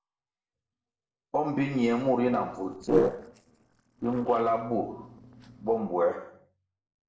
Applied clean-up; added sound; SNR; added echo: neural separator model SepFormer DNS4.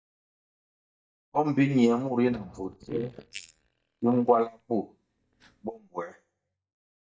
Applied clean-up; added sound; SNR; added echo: neural mask model DeepFilterNet 3.